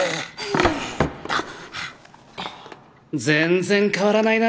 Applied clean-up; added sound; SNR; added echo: none; Coin (dropping); 19 dB; none.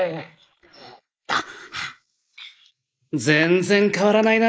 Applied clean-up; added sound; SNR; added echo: neural mask model Resemble Enhance denoiser.